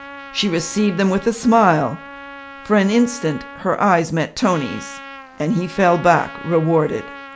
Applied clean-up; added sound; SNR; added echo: none; Trumpet; 17 dB; none.